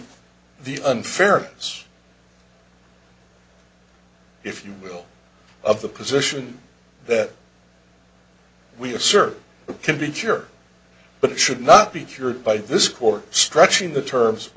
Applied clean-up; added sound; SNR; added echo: none; none; none; none.